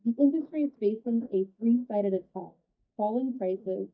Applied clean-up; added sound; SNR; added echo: neural mask model DeepFilterNet 3.